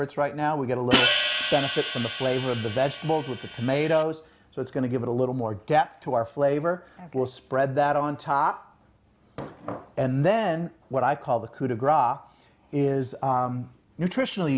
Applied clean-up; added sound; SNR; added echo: none; Hi-hat; -1 dB; none.